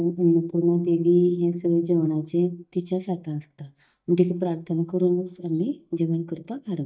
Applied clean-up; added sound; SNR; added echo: neural mask model DeepFilterNet 3.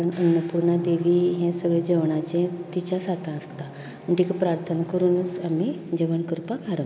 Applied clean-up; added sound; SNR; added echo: none; none; none; none.